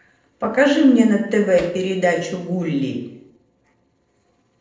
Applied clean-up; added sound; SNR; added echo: neural separator model SepFormer DNS4.